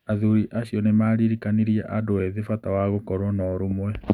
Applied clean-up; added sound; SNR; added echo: none; none; none; none.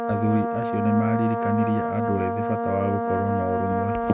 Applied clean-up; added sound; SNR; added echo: none; Brass instrument; 1 dB; none.